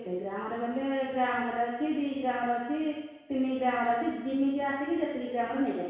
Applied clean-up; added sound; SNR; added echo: none; none; none; reverberation time 1.1 s.